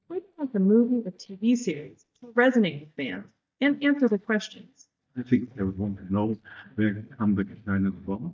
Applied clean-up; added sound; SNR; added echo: neural mask model DeepFilterNet 3.